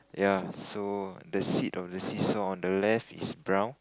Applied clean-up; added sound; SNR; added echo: none; none; none; none.